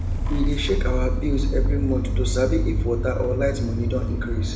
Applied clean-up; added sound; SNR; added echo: none; Engine starting / Motor vehicle (road); -4 dB; reverberation time 0.9 s.